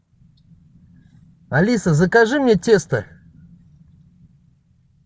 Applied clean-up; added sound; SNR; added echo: none; none; none; none.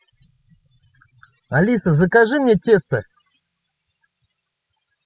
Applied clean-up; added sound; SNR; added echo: classical method spectral subtraction.